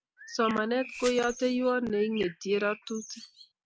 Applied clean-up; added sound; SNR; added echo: none; Bird + Glass; 15 dB; none.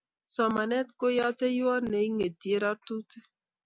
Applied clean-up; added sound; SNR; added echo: none; none; none; none.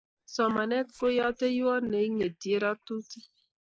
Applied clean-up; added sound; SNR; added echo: neural separator model SepFormer DNS4.